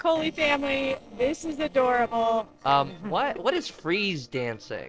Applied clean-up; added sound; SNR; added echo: neural separator model SepFormer DNS4.